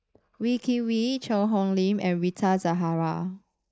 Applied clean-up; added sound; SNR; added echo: neural mask model Resemble Enhance denoiser.